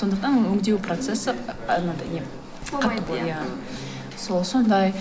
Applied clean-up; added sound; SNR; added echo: none; Writing; 18 dB; none.